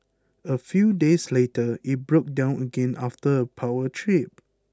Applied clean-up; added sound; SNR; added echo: none; none; none; none.